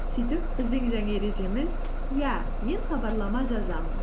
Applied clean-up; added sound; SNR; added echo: none; Bus; -3 dB; none.